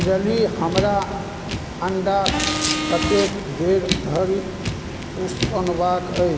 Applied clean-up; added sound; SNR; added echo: none; Car; 4 dB; none.